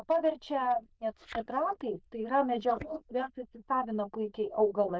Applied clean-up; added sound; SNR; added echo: neural diffusion model UNIVERSE++.